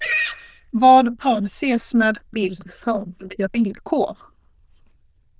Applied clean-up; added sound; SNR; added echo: neural diffusion model UNIVERSE++.